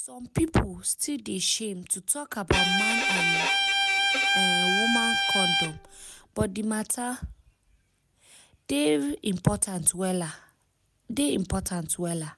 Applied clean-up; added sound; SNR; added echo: none; Bowed string instrument; -4 dB; none.